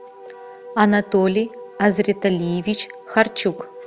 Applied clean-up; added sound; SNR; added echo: none; Wind instrument, woodwind instrument; 18 dB; none.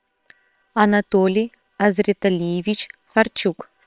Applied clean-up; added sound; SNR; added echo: neural separator model SepFormer WHAM!.